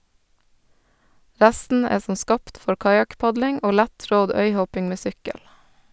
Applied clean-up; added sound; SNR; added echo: none; none; none; none.